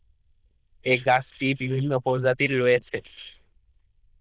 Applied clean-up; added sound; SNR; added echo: neural diffusion model UNIVERSE++.